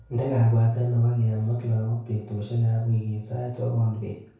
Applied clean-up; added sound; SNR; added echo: none; none; none; reverberation time 0.6 s.